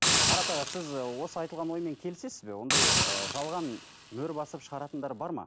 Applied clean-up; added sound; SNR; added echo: none; Hiss; -5 dB; none.